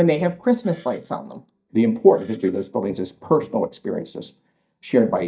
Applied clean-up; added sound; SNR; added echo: neural mask model DeepFilterNet 3.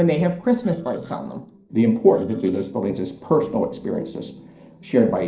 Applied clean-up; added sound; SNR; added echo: neural separator model SepFormer DNS4.